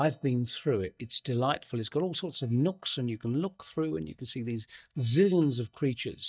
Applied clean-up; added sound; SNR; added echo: neural mask model DeepFilterNet 3.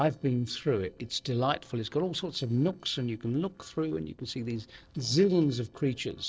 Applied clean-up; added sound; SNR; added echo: neural separator model SepFormer DNS4.